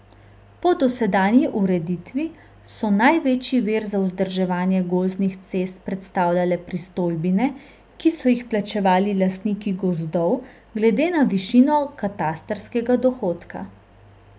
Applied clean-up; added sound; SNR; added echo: none; none; none; none.